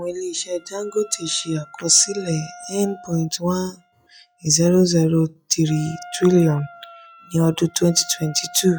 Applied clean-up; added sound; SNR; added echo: classical method log-MMSE.